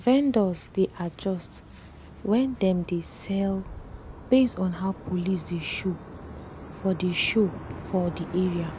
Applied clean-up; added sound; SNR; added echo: none; Chirp, tweet; 13 dB; none.